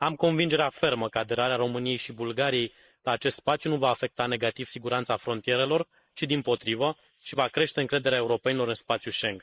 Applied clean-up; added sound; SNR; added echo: neural mask model Resemble Enhance denoiser.